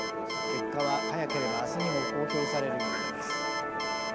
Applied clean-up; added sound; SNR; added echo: none; Alarm + Musical instrument; -3 dB; none.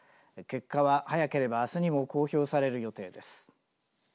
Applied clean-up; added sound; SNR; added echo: none; none; none; none.